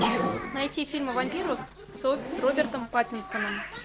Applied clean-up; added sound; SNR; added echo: none; Zipper (clothing); 6 dB; none.